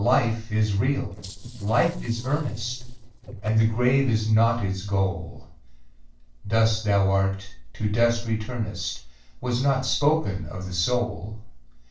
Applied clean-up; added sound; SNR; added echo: neural separator model SepFormer DNS4.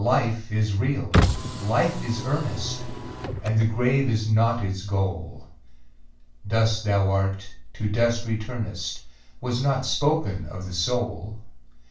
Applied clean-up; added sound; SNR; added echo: none; Car; 2 dB; reverberation time 0.3 s.